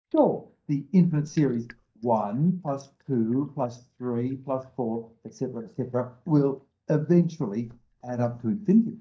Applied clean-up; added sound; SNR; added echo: neural mask model DeepFilterNet 3.